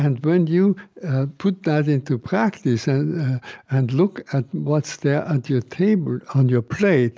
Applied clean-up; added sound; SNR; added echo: none; none; none; none.